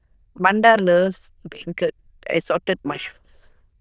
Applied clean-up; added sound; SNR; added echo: neural diffusion model UNIVERSE++.